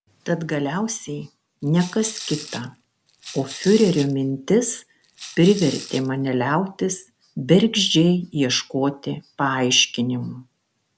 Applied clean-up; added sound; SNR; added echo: none; Rattle / Rattle (instrument); 15 dB; none.